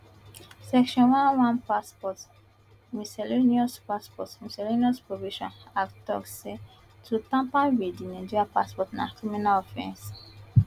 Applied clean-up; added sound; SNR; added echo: none; none; none; none.